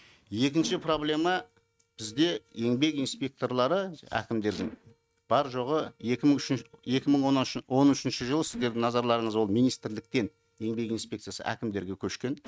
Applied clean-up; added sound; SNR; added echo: neural mask model RNNoise.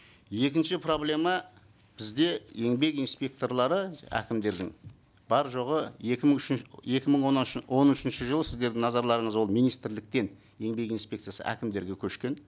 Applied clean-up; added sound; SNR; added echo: none; none; none; none.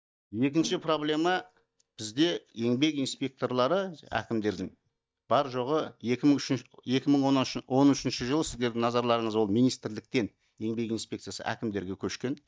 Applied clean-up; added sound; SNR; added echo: neural mask model DeepFilterNet 3.